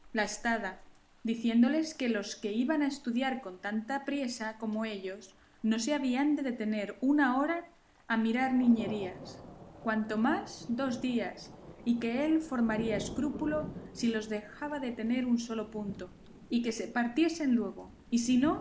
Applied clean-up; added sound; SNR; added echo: none; Thunder / Rain; 17 dB; none.